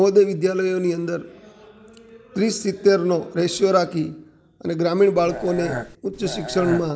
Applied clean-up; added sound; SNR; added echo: none; Burping, eructation; 10 dB; none.